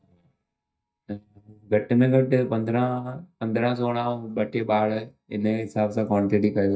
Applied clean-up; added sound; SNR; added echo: neural mask model DeepFilterNet 3.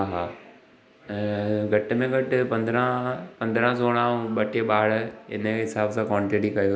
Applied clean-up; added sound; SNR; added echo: none; none; none; none.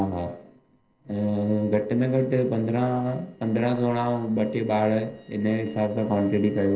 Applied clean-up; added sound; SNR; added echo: neural separator model SepFormer DNS4.